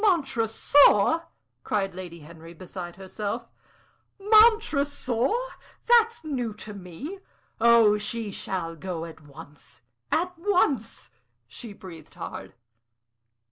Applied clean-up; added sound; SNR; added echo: none; none; none; none.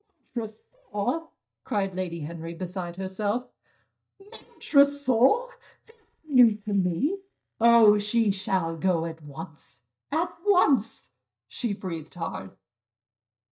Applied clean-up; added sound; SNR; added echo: neural mask model DeepFilterNet 3.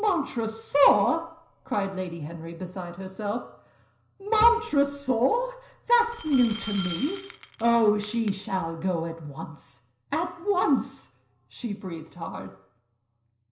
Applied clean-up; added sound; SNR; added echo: none; Glass; 14 dB; reverberation time 0.5 s.